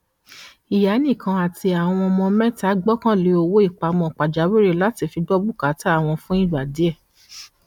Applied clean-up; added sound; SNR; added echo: none; none; none; none.